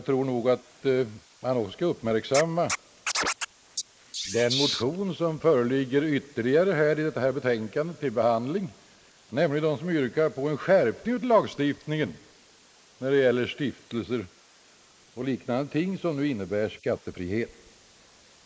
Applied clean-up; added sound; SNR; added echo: neural mask model Resemble Enhance denoiser.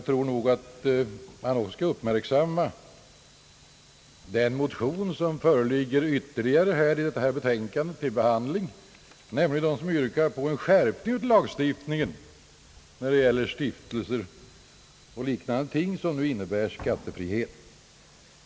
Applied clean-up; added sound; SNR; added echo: none; none; none; none.